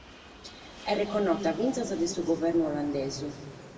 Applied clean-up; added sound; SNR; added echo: none; Fixed-wing aircraft, airplane; 15 dB; reverberation time 1.3 s.